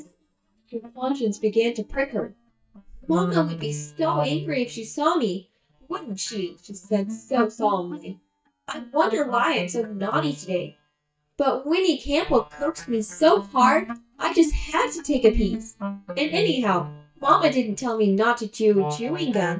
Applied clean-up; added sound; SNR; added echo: neural mask model DeepFilterNet 3.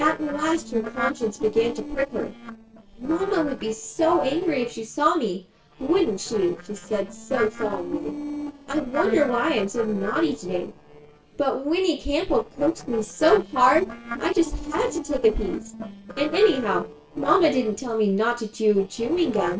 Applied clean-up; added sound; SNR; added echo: neural separator model SepFormer DNS4.